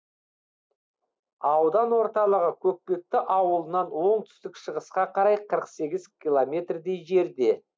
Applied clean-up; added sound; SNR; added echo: none; none; none; none.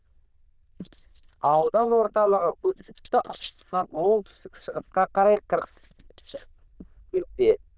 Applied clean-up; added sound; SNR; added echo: neural diffusion model UNIVERSE++.